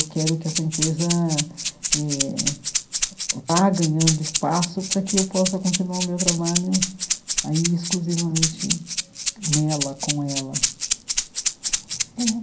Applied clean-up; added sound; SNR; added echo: none; Rattle (instrument); 2 dB; reverberation time 0.3 s.